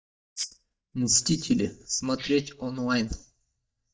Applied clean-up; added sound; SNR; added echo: neural mask model DeepFilterNet 3.